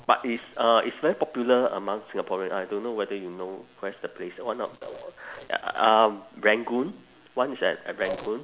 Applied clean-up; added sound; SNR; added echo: none; none; none; none.